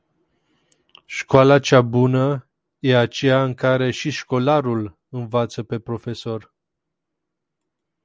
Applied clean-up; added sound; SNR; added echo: none; none; none; none.